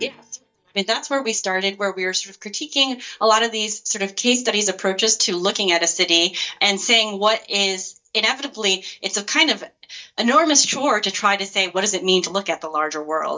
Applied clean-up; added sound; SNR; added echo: neural mask model DeepFilterNet 3.